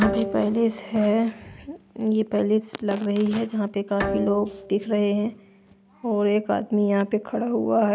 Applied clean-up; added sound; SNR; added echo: none; Bowed string instrument; 12 dB; none.